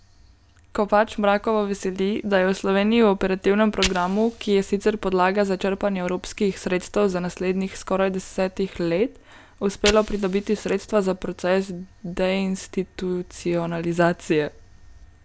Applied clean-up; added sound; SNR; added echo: none; Fire; 17 dB; none.